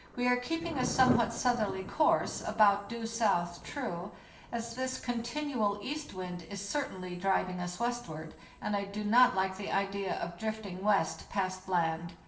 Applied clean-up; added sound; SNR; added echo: none; Thunder; 14 dB; reverberation time 0.9 s.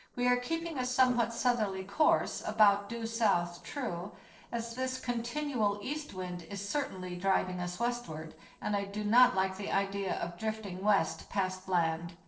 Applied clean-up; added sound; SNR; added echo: neural separator model SepFormer DNS4.